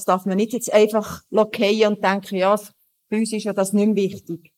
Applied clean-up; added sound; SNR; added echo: neural mask model Resemble Enhance denoiser.